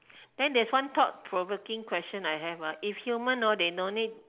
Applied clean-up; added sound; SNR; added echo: none; none; none; none.